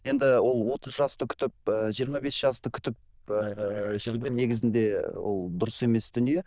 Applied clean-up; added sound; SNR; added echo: neural diffusion model UNIVERSE++.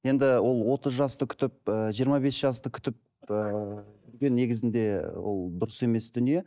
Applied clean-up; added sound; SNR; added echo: neural mask model DeepFilterNet 3.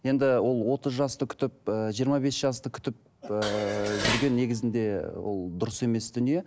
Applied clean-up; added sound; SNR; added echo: none; Dishes, pots, and pans; 5 dB; none.